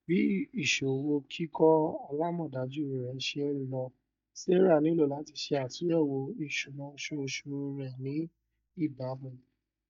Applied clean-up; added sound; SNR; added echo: neural mask model DeepFilterNet 3.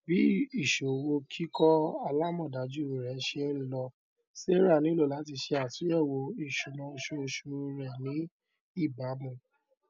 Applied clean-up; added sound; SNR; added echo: none; none; none; none.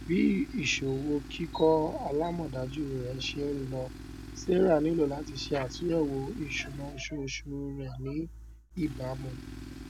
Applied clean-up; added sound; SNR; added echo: none; Tools; 12 dB; none.